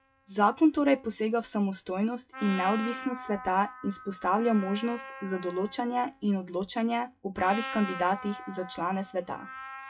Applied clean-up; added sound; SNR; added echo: classical method WPE with log-MMSE.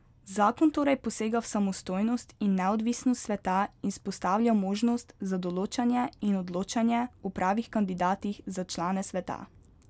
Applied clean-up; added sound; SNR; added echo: none; none; none; none.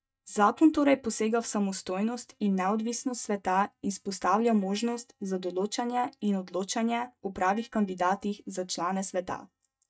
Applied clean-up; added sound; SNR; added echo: neural mask model DeepFilterNet 3.